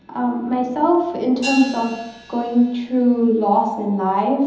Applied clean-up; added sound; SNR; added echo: none; Hi-hat; 18 dB; reverberation time 0.9 s.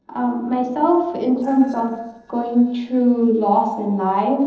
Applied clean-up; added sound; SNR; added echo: neural separator model SepFormer DNS4.